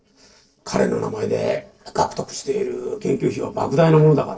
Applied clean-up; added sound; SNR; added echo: neural separator model SepFormer DNS4.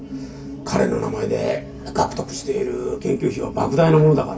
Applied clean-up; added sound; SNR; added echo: none; Sneeze; 19 dB; reverberation time 0.2 s.